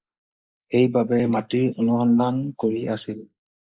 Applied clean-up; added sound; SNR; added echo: neural mask model Resemble Enhance denoiser.